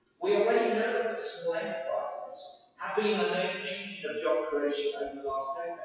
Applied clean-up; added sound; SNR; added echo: classical method WPE with log-MMSE.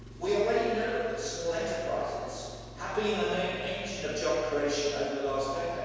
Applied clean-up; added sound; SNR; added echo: none; Engine; 15 dB; reverberation time 1.9 s.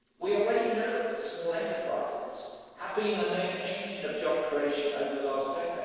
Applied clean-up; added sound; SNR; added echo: neural separator model SepFormer DNS4.